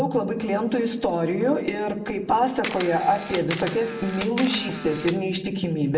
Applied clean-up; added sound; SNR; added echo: none; Camera; 11 dB; reverberation time 1.0 s.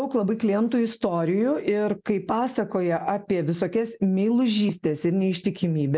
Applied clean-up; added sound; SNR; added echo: none; none; none; none.